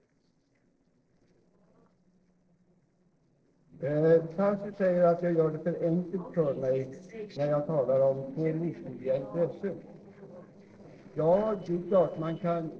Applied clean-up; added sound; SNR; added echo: neural separator model SepFormer DNS4.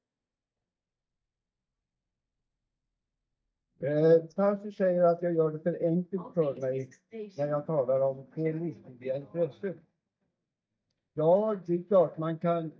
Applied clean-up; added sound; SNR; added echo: neural mask model DeepFilterNet 3.